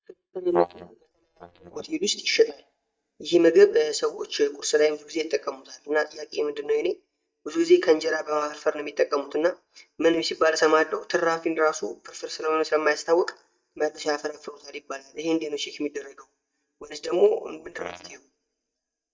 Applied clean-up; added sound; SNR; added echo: neural mask model DeepFilterNet 3.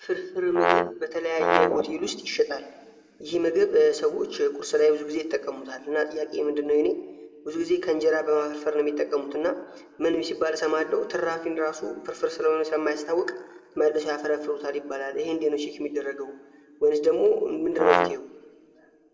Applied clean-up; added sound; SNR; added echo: none; Brass instrument; -1 dB; reverberation time 1.2 s.